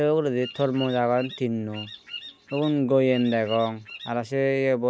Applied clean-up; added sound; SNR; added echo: none; Bird vocalization, bird call, bird song; 16 dB; none.